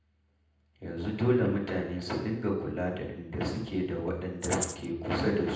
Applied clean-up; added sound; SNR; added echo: none; Rattle (instrument); 6 dB; reverberation time 0.8 s.